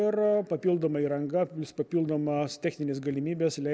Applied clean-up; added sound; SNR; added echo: none; none; none; none.